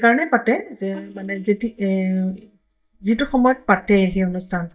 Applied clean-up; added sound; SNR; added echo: neural mask model DeepFilterNet 3.